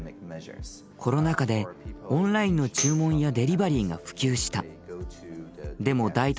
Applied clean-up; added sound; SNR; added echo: none; Tambourine; 10 dB; none.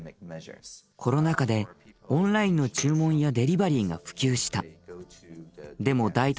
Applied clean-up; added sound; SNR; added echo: neural separator model SepFormer DNS4.